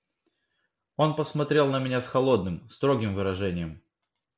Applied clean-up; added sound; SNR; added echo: none; none; none; none.